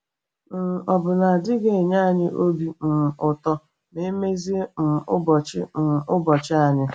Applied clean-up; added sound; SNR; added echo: none; none; none; none.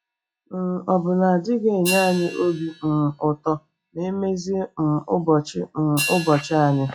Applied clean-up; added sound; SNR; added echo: classical method log-MMSE.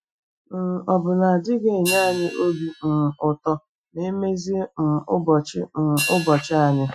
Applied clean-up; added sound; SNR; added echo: classical method Wiener filter.